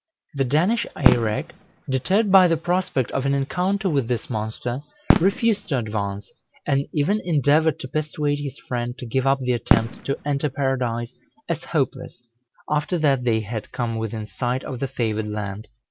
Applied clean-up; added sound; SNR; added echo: none; Fireworks; 5 dB; none.